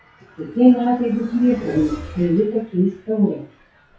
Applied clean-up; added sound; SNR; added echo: classical method WPE with log-MMSE.